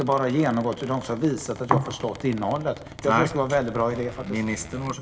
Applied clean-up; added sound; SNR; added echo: none; Squeak; 17 dB; reverberation time 0.8 s.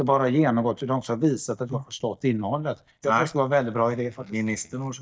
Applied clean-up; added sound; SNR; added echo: neural mask model DeepFilterNet 3.